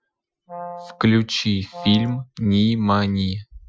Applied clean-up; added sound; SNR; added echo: classical method Wiener filter.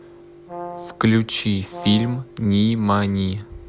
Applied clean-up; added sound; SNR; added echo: none; Brass instrument; 15 dB; none.